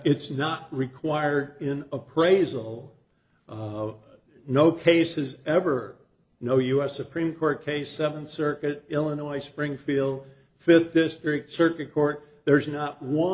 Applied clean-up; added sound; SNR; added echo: none; none; none; none.